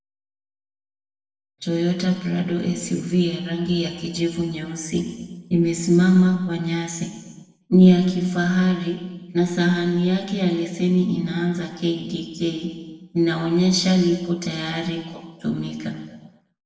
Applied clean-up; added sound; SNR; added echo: none; none; none; reverberation time 1.2 s.